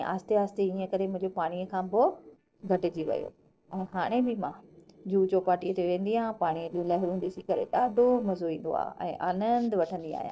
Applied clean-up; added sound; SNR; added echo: neural separator model SepFormer DNS4.